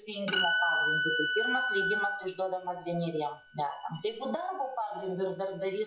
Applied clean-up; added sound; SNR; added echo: classical method log-MMSE.